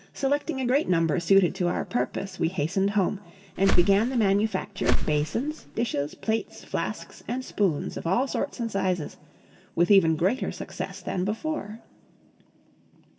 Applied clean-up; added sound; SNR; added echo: none; Whoosh, swoosh, swish; -3 dB; reverberation time 2.3 s.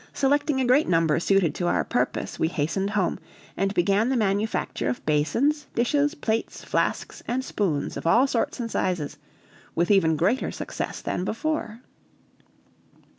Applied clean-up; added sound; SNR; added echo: none; none; none; none.